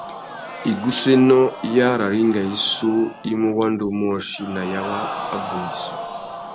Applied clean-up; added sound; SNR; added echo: none; Crowd; 12 dB; none.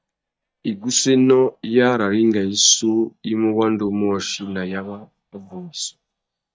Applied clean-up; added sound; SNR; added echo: neural mask model DeepFilterNet 3.